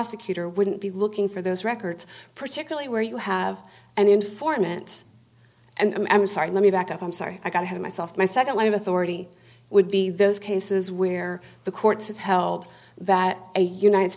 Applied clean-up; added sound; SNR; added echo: none; none; none; none.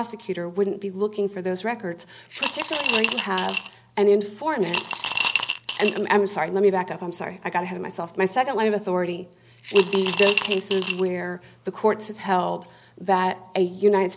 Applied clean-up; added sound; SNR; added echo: none; Coin (dropping) / Glass; 4 dB; none.